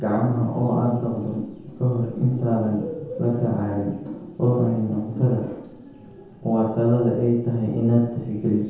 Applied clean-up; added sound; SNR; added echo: none; none; none; reverberation time 0.9 s.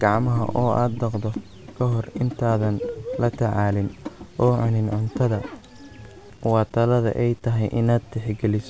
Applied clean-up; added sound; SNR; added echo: none; none; none; none.